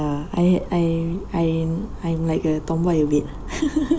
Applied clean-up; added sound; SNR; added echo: none; none; none; none.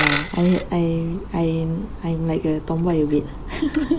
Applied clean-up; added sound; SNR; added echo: none; Coin (dropping); 10 dB; none.